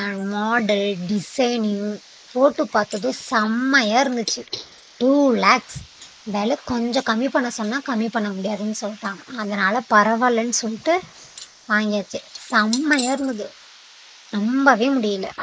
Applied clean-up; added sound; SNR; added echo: neural mask model Resemble Enhance denoiser.